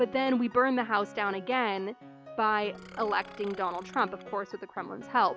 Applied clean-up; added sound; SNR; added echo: none; Piano + Burping, eructation; 17 dB; none.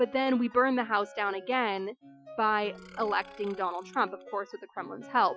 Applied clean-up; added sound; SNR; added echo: classical method Wiener filter.